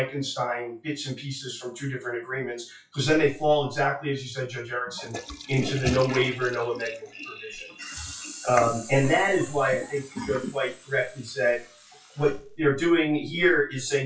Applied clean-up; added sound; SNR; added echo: classical method WPE with log-MMSE.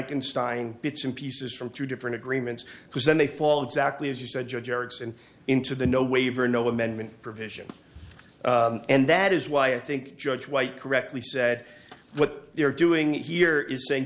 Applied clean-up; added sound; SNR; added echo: none; none; none; none.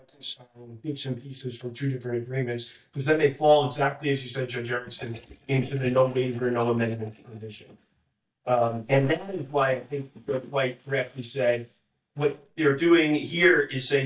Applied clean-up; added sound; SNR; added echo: neural mask model DeepFilterNet 3.